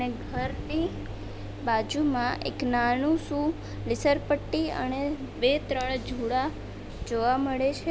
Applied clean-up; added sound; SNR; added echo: none; Engine; 10 dB; none.